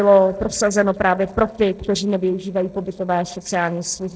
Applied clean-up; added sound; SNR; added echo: neural separator model SepFormer DNS4.